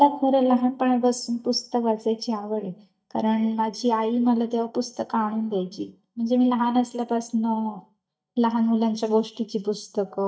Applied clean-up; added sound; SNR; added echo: neural mask model DeepFilterNet 3.